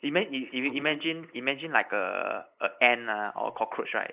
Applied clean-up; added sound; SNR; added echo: neural mask model Resemble Enhance denoiser.